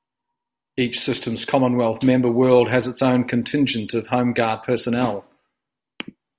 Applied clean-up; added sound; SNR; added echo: none; none; none; none.